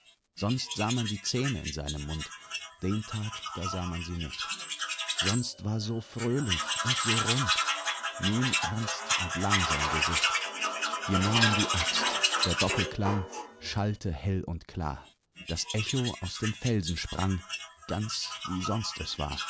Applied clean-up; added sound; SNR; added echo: none; Tools; 0 dB; none.